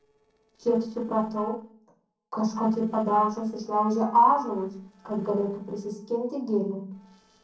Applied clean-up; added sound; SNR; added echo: neural separator model SepFormer DNS4.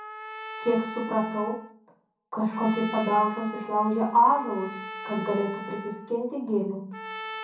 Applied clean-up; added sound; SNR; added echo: none; Trumpet; 12 dB; reverberation time 0.6 s.